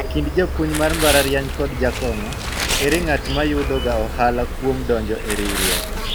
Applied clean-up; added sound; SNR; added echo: none; Insect + Tearing; 2 dB; none.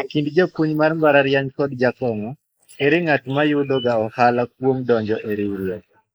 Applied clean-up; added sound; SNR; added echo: neural mask model Resemble Enhance denoiser.